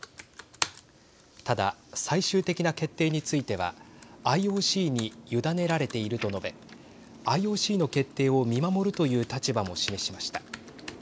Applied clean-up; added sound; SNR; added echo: none; Computer keyboard; 16 dB; none.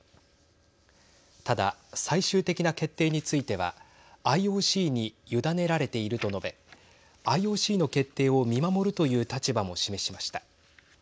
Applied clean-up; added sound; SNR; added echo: none; none; none; none.